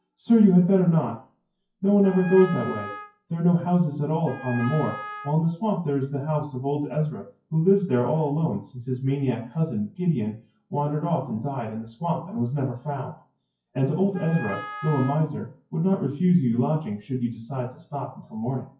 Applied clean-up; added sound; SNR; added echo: classical method WPE with log-MMSE.